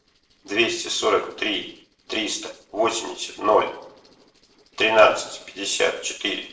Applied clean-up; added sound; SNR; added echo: neural separator model SepFormer DNS4.